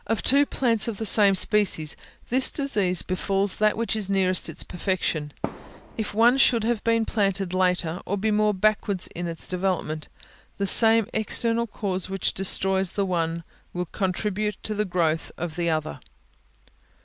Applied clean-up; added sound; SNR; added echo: none; Fireworks; 12 dB; none.